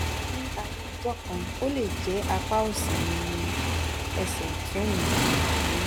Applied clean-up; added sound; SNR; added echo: none; Motorcycle; -4 dB; none.